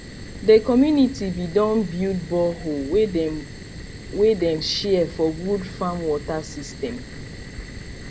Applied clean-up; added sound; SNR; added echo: none; Fire; 13 dB; none.